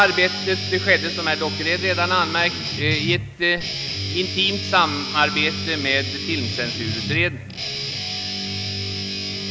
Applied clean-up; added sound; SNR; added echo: none; Guitar; 4 dB; none.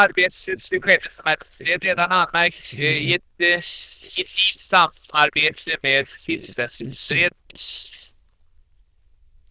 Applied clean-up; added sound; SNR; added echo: neural diffusion model UNIVERSE++.